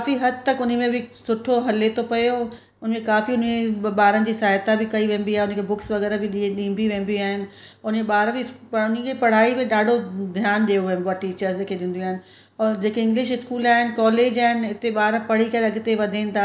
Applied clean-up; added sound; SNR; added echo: none; none; none; none.